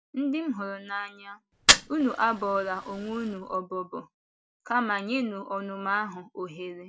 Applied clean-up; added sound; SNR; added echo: none; Fire; 2 dB; none.